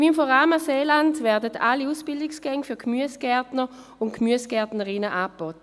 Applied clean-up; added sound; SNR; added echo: none; none; none; none.